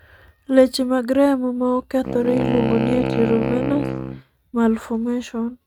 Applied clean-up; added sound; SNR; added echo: neural mask model RNNoise.